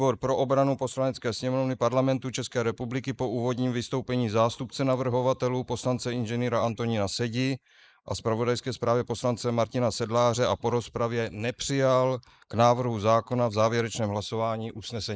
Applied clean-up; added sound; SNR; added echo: neural mask model Resemble Enhance denoiser.